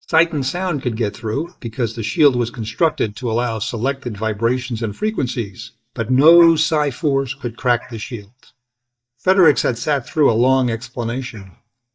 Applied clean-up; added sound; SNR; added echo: neural mask model DeepFilterNet 3.